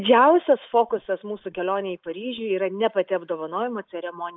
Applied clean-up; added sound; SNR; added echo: neural mask model Resemble Enhance denoiser.